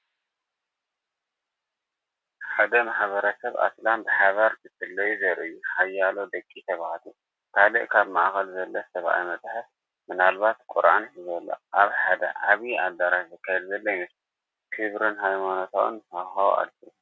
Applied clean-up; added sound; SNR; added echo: none; none; none; none.